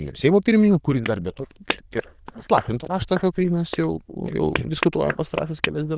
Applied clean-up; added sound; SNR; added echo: neural diffusion model UNIVERSE++.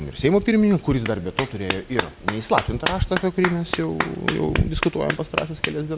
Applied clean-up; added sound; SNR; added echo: none; Clapping; 7 dB; none.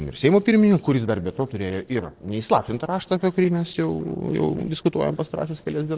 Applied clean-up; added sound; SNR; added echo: neural separator model SepFormer DNS4.